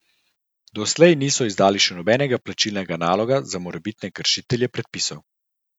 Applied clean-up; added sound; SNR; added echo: none; none; none; none.